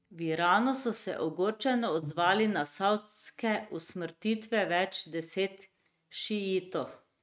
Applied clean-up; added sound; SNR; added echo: neural mask model RNNoise.